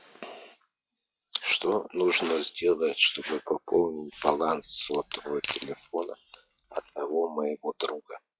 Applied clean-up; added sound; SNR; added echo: classical method log-MMSE.